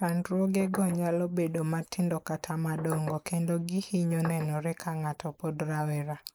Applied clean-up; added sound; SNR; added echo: neural mask model Resemble Enhance denoiser.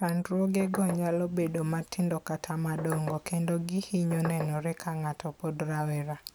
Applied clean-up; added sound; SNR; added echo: none; Knock; 8 dB; none.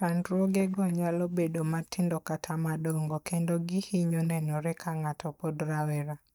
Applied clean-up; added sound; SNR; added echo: neural mask model DeepFilterNet 3.